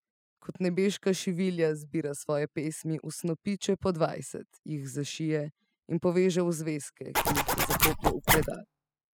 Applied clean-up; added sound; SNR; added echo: classical method spectral subtraction.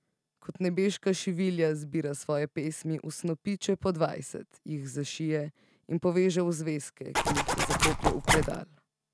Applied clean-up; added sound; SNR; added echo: none; Zipper (clothing); -4 dB; none.